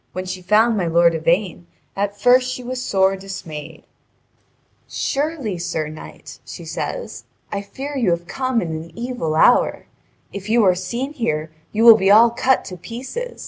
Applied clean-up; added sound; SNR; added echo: none; none; none; none.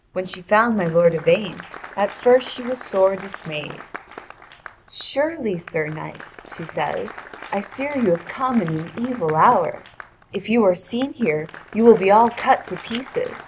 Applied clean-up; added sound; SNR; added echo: none; Camera + Applause; 18 dB; none.